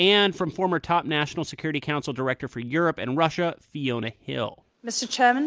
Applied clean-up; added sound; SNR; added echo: none; none; none; none.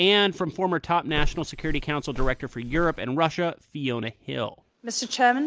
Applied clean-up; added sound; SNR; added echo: none; Walk, footsteps; 3 dB; none.